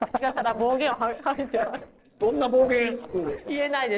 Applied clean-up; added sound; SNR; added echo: neural separator model SepFormer DNS4.